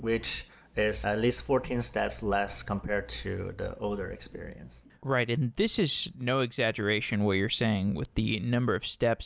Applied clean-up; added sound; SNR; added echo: none; none; none; none.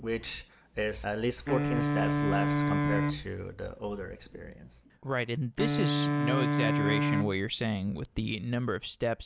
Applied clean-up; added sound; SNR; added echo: none; Wind instrument, woodwind instrument; -3 dB; none.